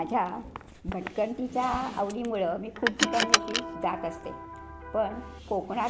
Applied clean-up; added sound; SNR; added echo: none; Car + Electric guitar; 3 dB; none.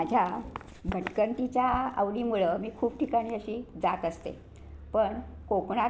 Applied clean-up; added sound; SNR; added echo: none; none; none; none.